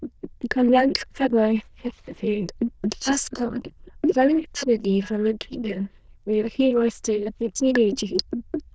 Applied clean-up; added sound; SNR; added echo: neural diffusion model UNIVERSE++.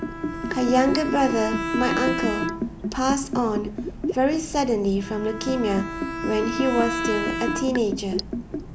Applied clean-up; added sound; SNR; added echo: none; Bowed string instrument + Liquid; 4 dB; none.